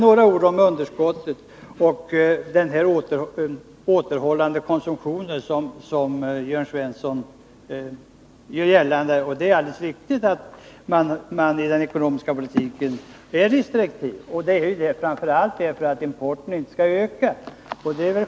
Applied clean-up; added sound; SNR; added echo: none; none; none; none.